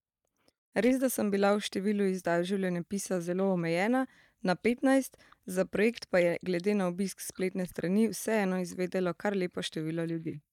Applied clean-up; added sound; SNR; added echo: neural mask model DeepFilterNet 3.